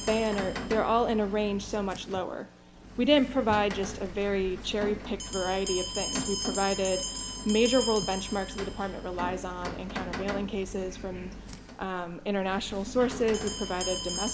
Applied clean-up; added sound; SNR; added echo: none; Rain + Bell; 8 dB; none.